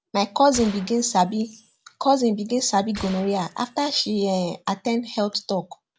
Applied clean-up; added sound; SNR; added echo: none; Gunshot, gunfire; 19 dB; none.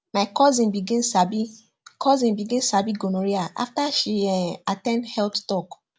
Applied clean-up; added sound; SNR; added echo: none; none; none; none.